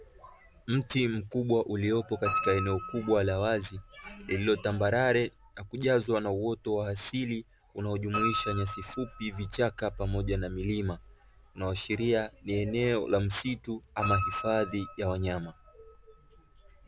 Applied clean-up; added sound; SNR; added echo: none; Piano; 11 dB; none.